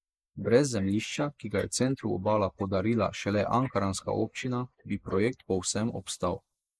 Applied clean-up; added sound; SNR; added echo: neural mask model Resemble Enhance denoiser.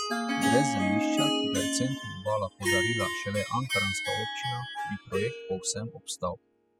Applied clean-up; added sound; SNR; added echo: classical method spectral subtraction.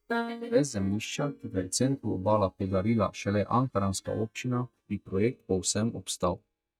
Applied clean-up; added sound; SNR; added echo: neural mask model DeepFilterNet 3.